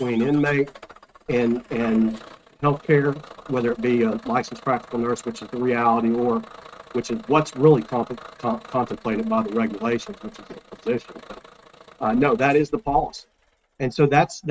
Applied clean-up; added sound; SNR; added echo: neural mask model RNNoise.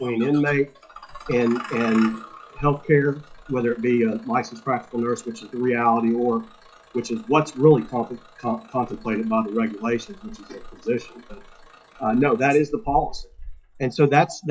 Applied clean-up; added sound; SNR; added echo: classical method log-MMSE.